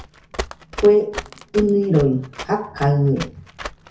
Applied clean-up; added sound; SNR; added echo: none; Run; 14 dB; reverberation time 0.3 s.